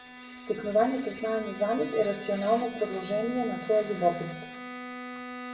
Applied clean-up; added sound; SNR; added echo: none; Bowed string instrument; 12 dB; reverberation time 0.6 s.